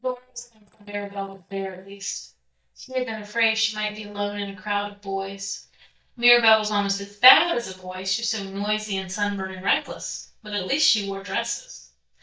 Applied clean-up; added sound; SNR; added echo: neural mask model DeepFilterNet 3.